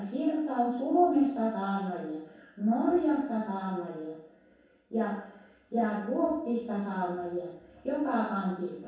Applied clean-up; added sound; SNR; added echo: none; none; none; reverberation time 0.7 s.